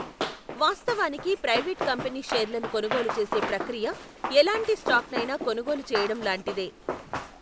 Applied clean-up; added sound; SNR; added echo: none; Run; 7 dB; none.